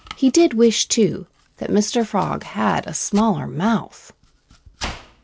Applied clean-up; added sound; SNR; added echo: none; Domestic sounds, home sounds; 20 dB; none.